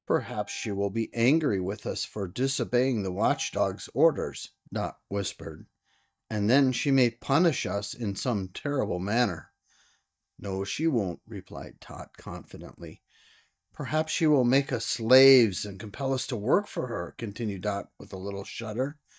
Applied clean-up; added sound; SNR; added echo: neural mask model DeepFilterNet 3.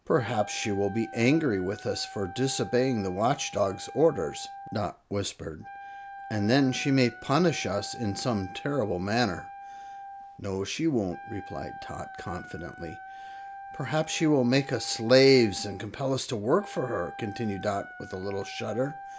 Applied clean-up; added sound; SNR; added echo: none; Wind instrument, woodwind instrument; 15 dB; none.